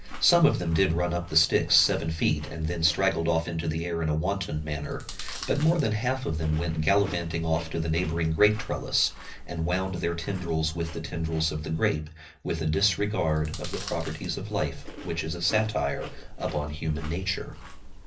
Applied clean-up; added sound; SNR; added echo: none; Chewing, mastication; 12 dB; reverberation time 0.4 s.